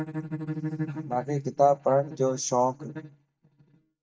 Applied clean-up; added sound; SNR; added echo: neural mask model DeepFilterNet 3.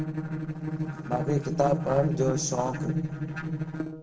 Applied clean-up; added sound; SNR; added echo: neural separator model SepFormer DNS4.